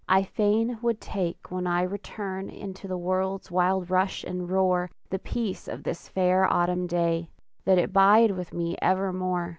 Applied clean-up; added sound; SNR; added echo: none; none; none; none.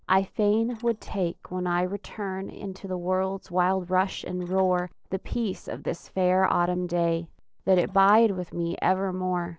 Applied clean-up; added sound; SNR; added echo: neural separator model SepFormer DNS4.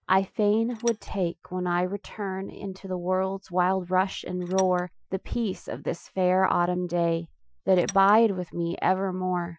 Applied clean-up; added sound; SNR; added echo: classical method Wiener filter.